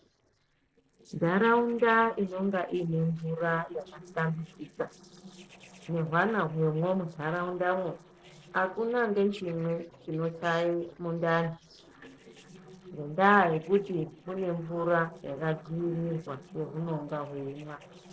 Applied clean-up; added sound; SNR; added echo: neural separator model SepFormer DNS4.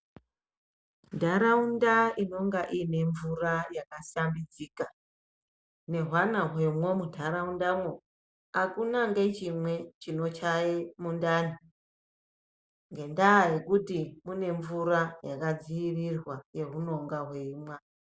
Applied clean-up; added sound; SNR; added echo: none; none; none; none.